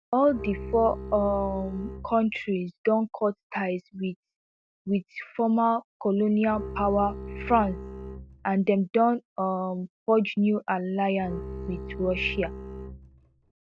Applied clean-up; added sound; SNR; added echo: none; Bowed string instrument; 11 dB; none.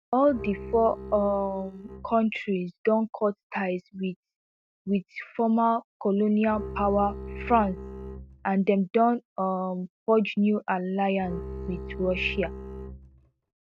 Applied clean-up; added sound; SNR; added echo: neural mask model RNNoise.